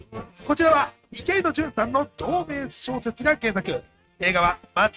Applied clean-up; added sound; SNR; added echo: neural mask model RNNoise.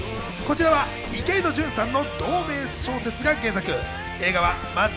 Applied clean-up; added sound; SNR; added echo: none; Knock; 17 dB; none.